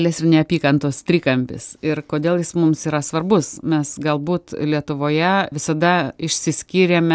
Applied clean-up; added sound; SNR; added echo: none; none; none; none.